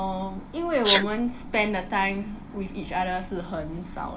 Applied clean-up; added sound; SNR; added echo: none; Sneeze; 1 dB; reverberation time 0.4 s.